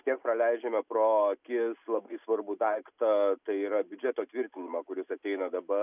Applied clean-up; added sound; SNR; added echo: none; none; none; none.